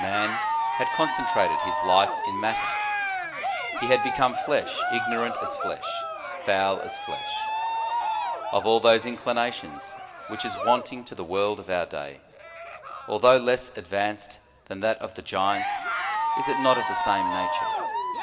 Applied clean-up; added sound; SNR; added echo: none; Cheering; 2 dB; reverberation time 1.3 s.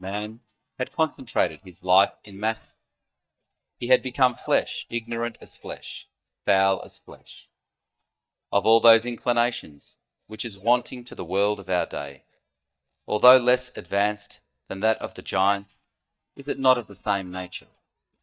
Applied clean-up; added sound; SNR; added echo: neural mask model DeepFilterNet 3.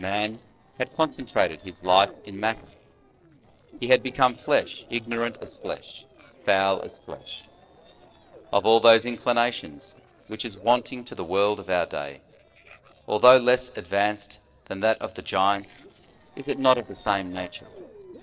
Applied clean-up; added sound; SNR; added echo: neural separator model SepFormer DNS4.